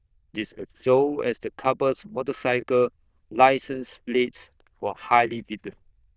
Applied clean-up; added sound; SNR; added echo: neural diffusion model UNIVERSE++.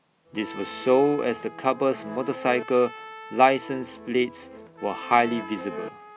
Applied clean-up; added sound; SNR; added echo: none; Trumpet + Accordion; 14 dB; none.